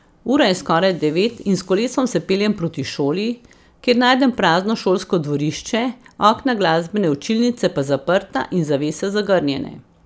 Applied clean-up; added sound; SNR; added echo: none; none; none; none.